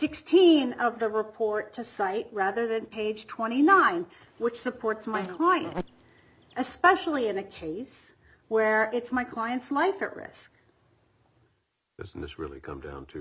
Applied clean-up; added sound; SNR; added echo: none; Insect; 13 dB; none.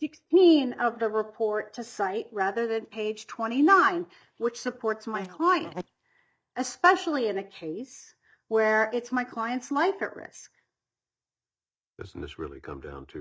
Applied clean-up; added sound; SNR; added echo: neural mask model DeepFilterNet 3.